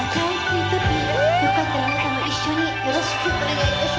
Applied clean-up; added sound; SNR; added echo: none; none; none; none.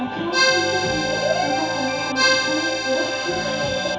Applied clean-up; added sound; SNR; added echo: none; Accordion; -2 dB; reverberation time 0.5 s.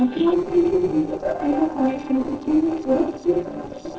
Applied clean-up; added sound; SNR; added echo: neural separator model SepFormer DNS4.